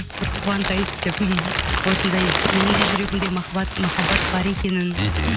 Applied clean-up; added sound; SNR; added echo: none; Squeak + Crumpling, crinkling; 2 dB; none.